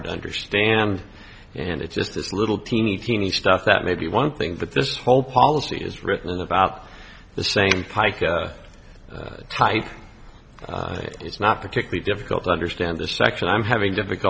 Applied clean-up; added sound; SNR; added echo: none; none; none; none.